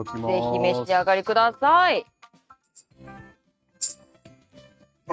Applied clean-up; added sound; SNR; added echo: neural mask model RNNoise.